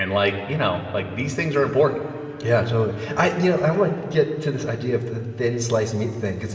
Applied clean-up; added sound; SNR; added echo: none; Bowed string instrument; 16 dB; reverberation time 2.5 s.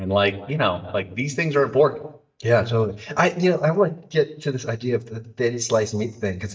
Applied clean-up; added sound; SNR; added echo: neural mask model DeepFilterNet 3.